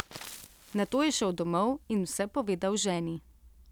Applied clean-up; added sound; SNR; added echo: none; Fire; 20 dB; none.